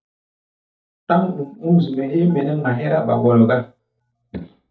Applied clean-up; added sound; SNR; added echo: neural mask model DeepFilterNet 3.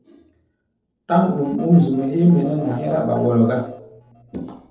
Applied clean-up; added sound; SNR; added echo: neural separator model SepFormer DNS4.